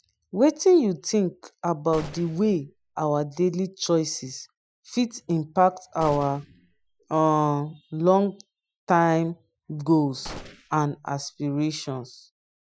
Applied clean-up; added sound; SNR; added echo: classical method Wiener filter.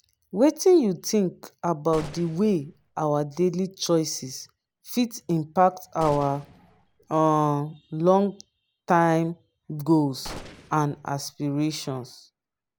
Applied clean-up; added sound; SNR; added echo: none; Gunshot, gunfire; 18 dB; none.